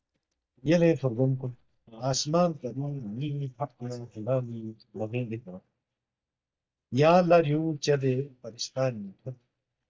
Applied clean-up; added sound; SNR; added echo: neural mask model DeepFilterNet 3.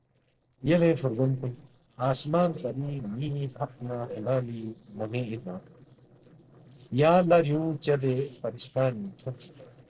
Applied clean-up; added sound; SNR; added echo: neural separator model SepFormer DNS4.